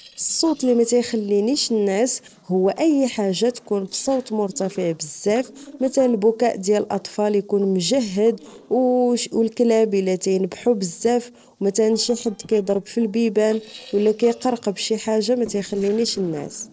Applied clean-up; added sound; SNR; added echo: neural separator model SepFormer DNS4.